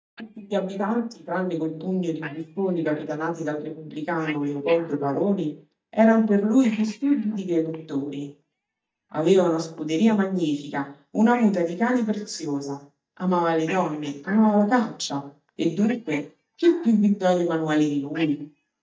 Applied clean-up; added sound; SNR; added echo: neural mask model DeepFilterNet 3.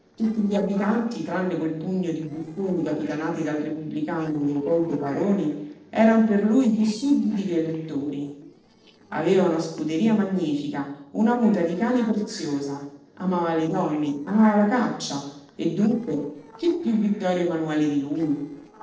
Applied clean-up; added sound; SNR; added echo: neural separator model SepFormer DNS4.